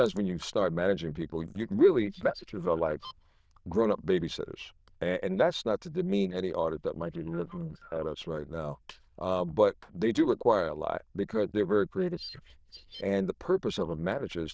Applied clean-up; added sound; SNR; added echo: neural diffusion model UNIVERSE++.